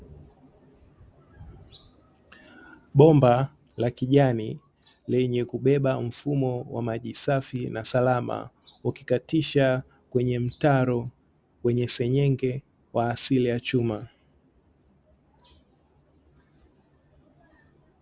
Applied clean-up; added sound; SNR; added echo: none; none; none; none.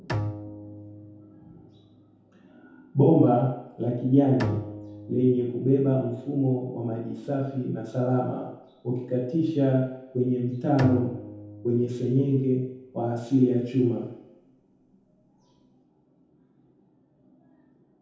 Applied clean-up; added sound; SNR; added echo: none; Bowed string instrument; 12 dB; reverberation time 0.8 s.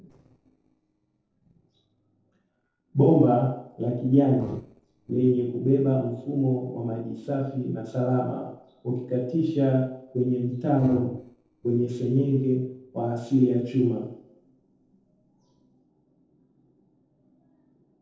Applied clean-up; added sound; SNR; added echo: neural separator model SepFormer DNS4.